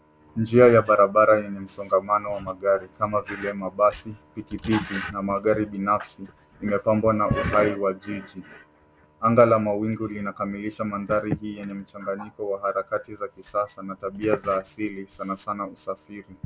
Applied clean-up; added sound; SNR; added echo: none; none; none; none.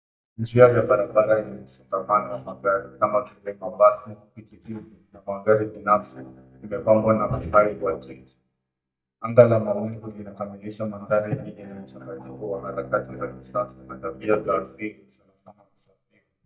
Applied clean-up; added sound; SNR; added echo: neural mask model DeepFilterNet 3.